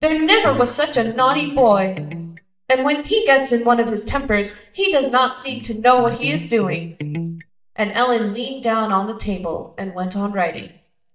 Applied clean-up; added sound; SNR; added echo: neural mask model DeepFilterNet 3.